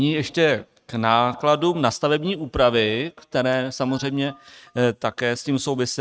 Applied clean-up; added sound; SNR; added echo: neural mask model RNNoise.